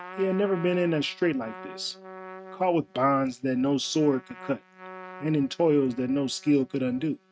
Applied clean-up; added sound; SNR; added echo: neural mask model RNNoise.